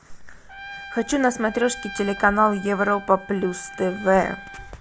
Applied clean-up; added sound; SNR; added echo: none; Trumpet; 16 dB; none.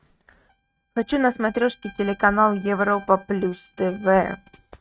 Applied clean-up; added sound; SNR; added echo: neural mask model RNNoise.